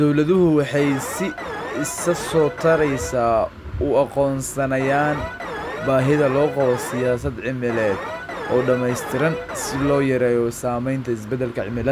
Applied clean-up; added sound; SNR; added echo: none; Alarm; 9 dB; none.